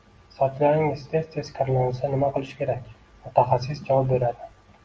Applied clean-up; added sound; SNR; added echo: none; none; none; none.